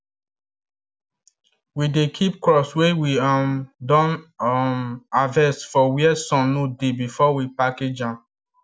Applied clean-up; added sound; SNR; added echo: none; none; none; none.